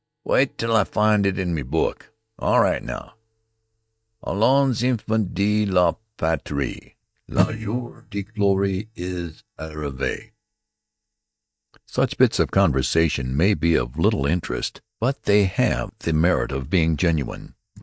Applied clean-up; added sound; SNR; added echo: neural mask model DeepFilterNet 3.